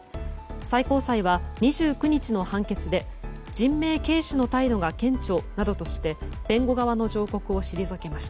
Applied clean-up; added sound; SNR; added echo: none; none; none; none.